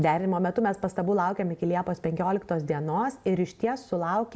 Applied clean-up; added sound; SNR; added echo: none; none; none; none.